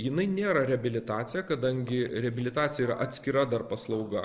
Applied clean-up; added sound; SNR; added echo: neural separator model SepFormer DNS4.